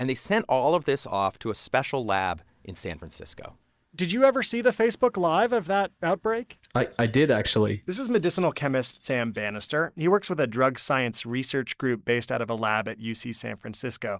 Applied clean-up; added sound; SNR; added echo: neural mask model DeepFilterNet 3.